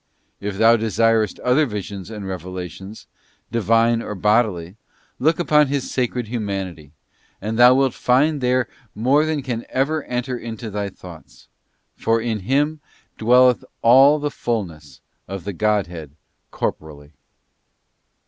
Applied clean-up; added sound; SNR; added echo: none; none; none; none.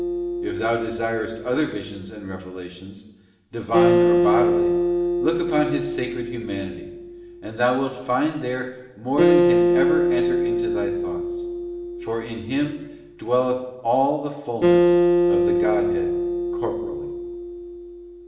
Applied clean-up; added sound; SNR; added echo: none; Acoustic guitar; -4 dB; reverberation time 1.0 s.